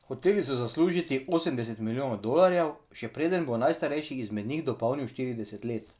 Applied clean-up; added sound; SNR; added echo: none; none; none; none.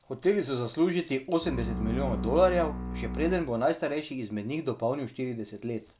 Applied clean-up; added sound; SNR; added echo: none; Bowed string instrument; 5 dB; none.